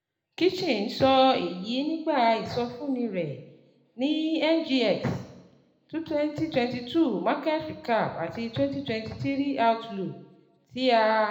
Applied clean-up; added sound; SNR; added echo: none; none; none; reverberation time 0.9 s.